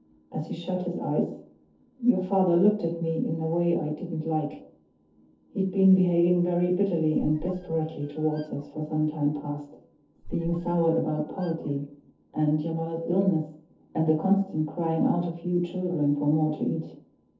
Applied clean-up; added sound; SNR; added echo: neural separator model SepFormer DNS4.